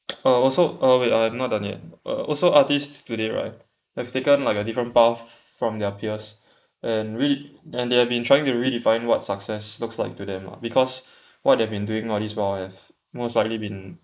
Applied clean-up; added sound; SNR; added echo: neural mask model Resemble Enhance denoiser.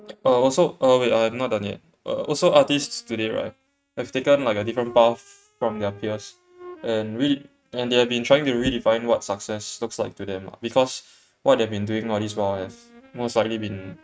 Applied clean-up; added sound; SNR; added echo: neural mask model RNNoise.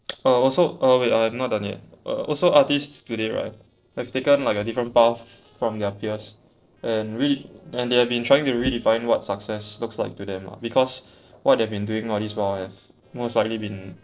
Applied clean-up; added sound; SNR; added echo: neural separator model SepFormer DNS4.